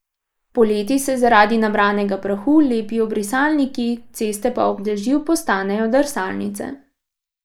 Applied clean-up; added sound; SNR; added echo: neural mask model Resemble Enhance denoiser.